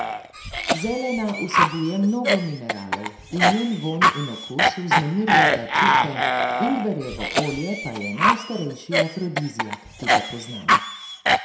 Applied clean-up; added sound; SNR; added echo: none; Cough; -5 dB; reverberation time 0.6 s.